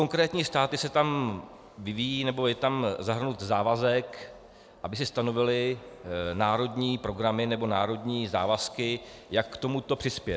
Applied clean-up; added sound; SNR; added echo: none; none; none; none.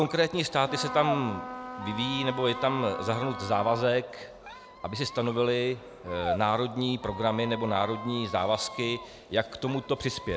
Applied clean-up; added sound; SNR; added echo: none; Trumpet + Squeak; 10 dB; none.